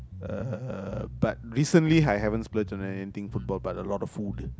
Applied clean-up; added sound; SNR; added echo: none; Bass guitar; 12 dB; none.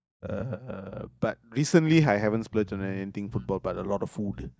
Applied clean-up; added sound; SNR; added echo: neural mask model DeepFilterNet 3.